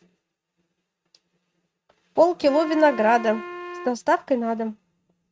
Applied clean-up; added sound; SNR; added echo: neural mask model RNNoise.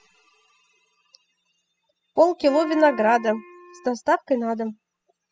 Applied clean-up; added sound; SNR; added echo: classical method spectral subtraction.